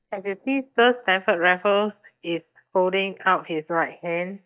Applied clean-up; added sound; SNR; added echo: neural mask model DeepFilterNet 3.